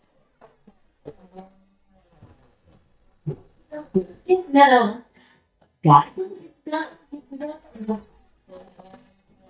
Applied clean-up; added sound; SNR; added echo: neural mask model DeepFilterNet 3.